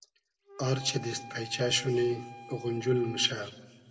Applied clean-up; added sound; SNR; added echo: none; Wind instrument, woodwind instrument; 16 dB; reverberation time 1.2 s.